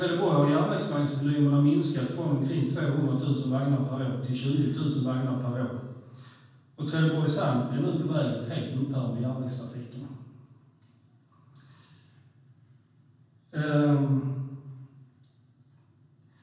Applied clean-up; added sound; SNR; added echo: none; none; none; reverberation time 1.2 s.